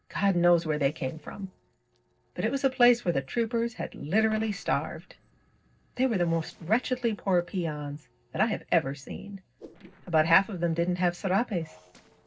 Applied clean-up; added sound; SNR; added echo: neural separator model SepFormer DNS4.